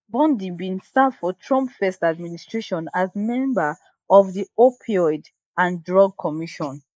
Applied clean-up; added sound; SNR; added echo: neural mask model Resemble Enhance denoiser.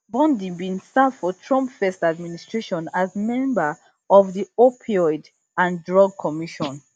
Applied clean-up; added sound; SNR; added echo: none; none; none; none.